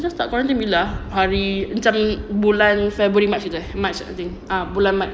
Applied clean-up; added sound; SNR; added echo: none; none; none; none.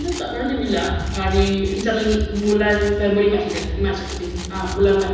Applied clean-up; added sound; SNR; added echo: none; Rattle; 19 dB; reverberation time 1.1 s.